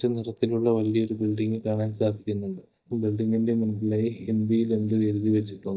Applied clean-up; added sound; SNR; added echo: neural mask model DeepFilterNet 3.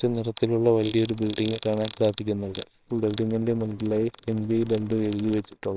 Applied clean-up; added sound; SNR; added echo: neural separator model SepFormer WHAMR!.